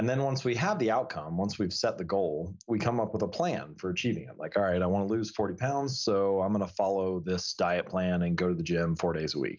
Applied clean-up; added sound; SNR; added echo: none; none; none; none.